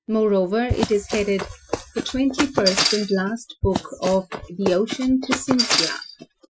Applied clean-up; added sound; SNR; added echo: classical method Wiener filter.